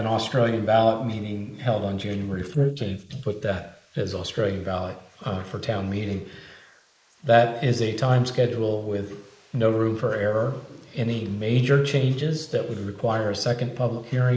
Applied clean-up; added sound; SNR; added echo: neural mask model Resemble Enhance denoiser.